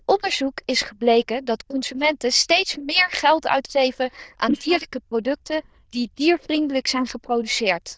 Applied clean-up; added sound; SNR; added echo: neural diffusion model UNIVERSE++.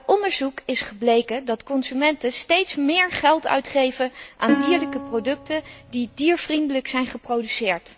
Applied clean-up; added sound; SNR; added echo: none; Plucked string instrument; 4 dB; none.